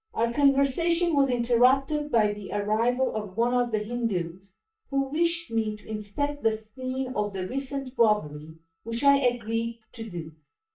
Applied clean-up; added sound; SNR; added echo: neural mask model DeepFilterNet 3.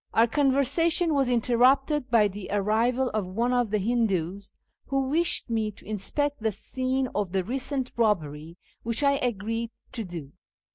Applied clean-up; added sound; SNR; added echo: none; none; none; none.